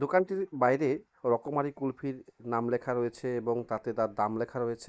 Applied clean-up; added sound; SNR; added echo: neural mask model Resemble Enhance denoiser.